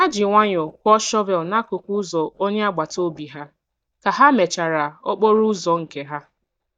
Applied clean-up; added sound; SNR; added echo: neural mask model DeepFilterNet 3.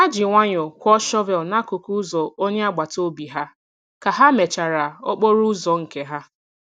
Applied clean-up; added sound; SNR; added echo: none; none; none; none.